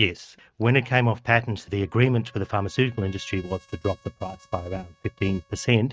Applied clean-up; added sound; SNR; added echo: neural mask model RNNoise.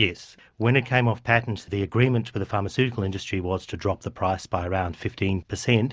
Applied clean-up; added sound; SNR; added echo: none; none; none; none.